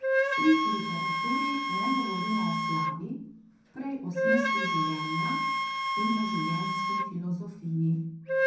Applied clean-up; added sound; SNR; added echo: none; Wind instrument, woodwind instrument; -2 dB; reverberation time 0.6 s.